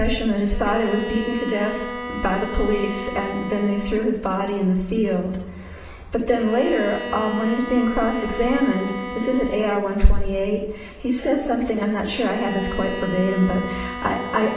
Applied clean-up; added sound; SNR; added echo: none; Bowed string instrument; 11 dB; reverberation time 0.9 s.